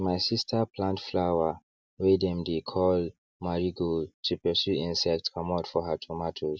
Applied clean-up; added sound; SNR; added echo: none; none; none; none.